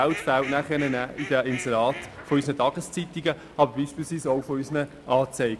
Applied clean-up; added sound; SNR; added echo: none; Fowl; 16 dB; none.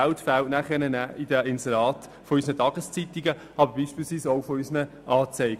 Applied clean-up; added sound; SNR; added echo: none; none; none; none.